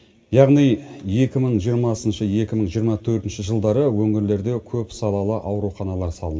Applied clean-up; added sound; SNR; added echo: none; none; none; reverberation time 1.3 s.